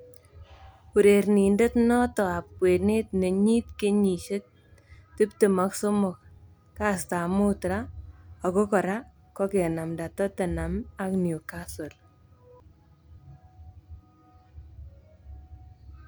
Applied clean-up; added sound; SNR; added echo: none; none; none; none.